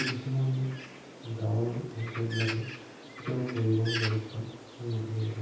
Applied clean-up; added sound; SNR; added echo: none; Bird; 10 dB; reverberation time 0.9 s.